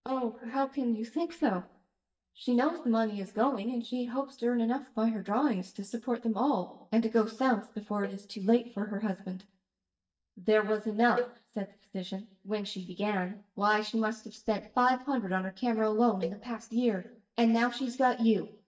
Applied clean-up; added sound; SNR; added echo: neural mask model DeepFilterNet 3.